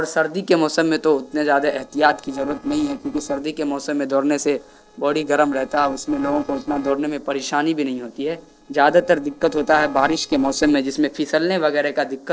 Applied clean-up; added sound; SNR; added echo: neural separator model SepFormer DNS4.